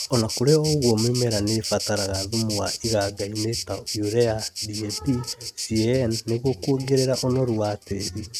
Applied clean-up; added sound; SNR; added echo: neural mask model RNNoise.